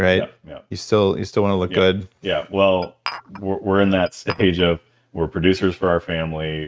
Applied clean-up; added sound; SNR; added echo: neural mask model RNNoise.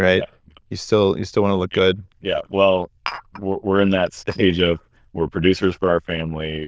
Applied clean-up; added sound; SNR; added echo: neural diffusion model UNIVERSE++.